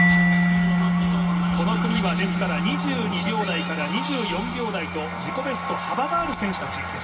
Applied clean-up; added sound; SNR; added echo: none; Mallet percussion; -3 dB; reverberation time 1.7 s.